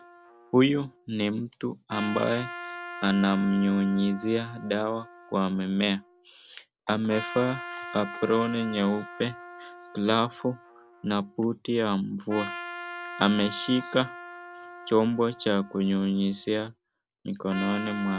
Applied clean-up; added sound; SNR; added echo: none; Trumpet; 14 dB; none.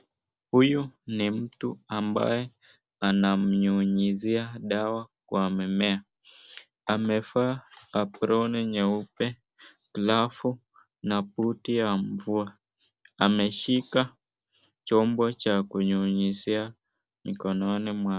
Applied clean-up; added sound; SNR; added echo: none; none; none; none.